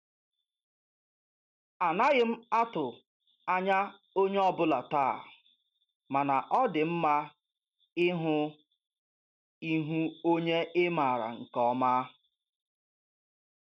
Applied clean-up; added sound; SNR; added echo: none; none; none; none.